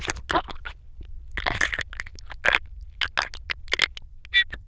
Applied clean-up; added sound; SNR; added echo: neural diffusion model UNIVERSE++.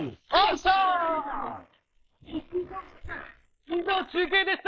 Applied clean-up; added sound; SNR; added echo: neural mask model Resemble Enhance denoiser.